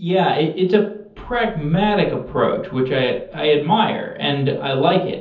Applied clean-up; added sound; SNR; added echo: none; none; none; reverberation time 0.7 s.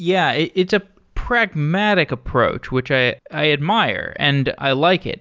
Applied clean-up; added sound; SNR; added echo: none; none; none; none.